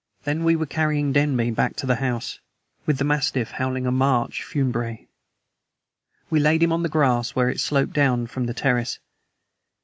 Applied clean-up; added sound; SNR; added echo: none; none; none; none.